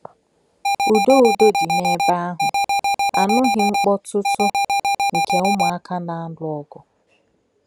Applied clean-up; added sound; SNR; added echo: none; Alarm; -3 dB; none.